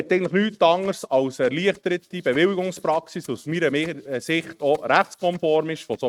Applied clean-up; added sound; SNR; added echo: neural mask model RNNoise.